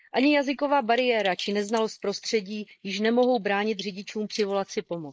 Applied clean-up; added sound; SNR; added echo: neural mask model Resemble Enhance denoiser.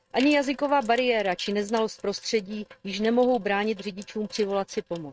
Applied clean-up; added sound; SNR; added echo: neural mask model RNNoise.